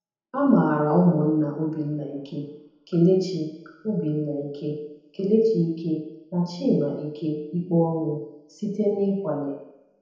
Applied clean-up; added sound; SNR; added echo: none; none; none; reverberation time 1.0 s.